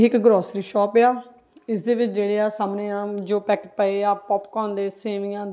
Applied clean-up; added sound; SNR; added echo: none; none; none; none.